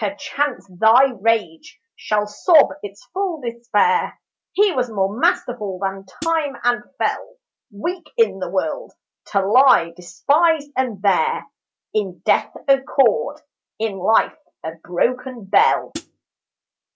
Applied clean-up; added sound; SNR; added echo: none; Hi-hat; 12 dB; none.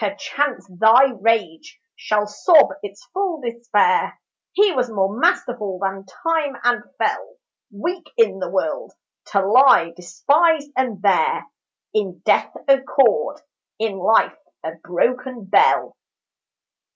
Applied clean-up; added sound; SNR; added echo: none; none; none; none.